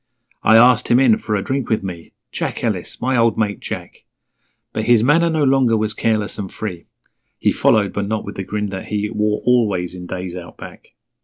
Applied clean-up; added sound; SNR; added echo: none; none; none; none.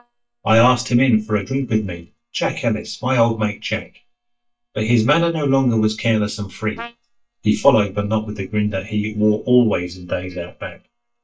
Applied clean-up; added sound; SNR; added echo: neural mask model DeepFilterNet 3.